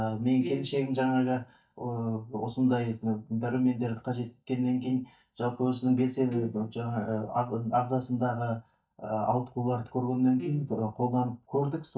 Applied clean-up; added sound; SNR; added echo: neural mask model DeepFilterNet 3.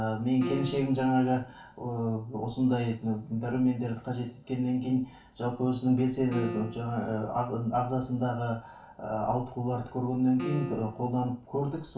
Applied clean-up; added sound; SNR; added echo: none; Piano; 11 dB; reverberation time 0.3 s.